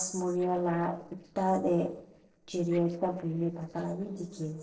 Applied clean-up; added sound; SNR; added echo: neural separator model SepFormer DNS4.